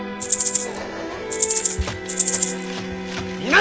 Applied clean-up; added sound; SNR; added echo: none; Rattle (instrument); -1 dB; none.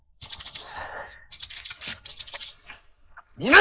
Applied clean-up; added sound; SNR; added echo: neural mask model Resemble Enhance denoiser.